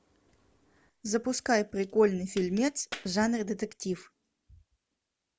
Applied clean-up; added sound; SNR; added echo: none; Crack; 19 dB; none.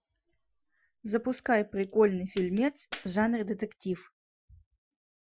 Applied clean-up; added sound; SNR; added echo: classical method Wiener filter.